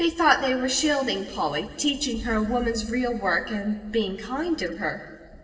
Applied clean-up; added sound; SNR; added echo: none; Thunder; 18 dB; reverberation time 2.4 s.